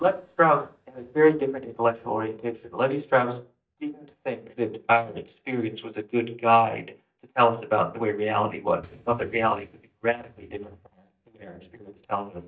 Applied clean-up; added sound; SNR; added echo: neural mask model DeepFilterNet 3.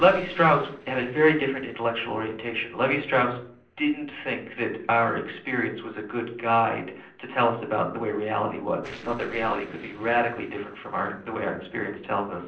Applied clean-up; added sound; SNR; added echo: neural separator model SepFormer DNS4.